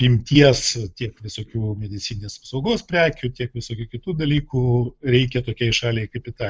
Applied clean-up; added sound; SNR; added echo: neural mask model Resemble Enhance denoiser.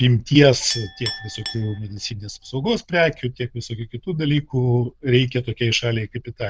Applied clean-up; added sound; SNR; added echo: neural diffusion model UNIVERSE++.